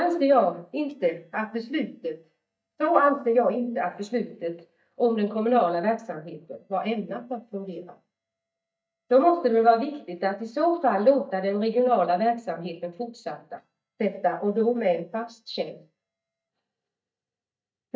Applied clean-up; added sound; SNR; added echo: neural mask model DeepFilterNet 3.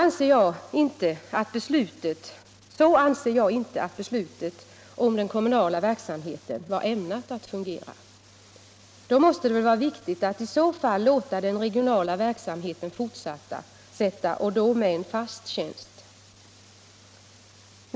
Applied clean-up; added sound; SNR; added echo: none; none; none; none.